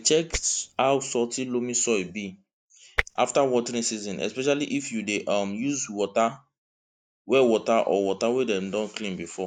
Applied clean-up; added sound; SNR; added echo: neural mask model DeepFilterNet 3.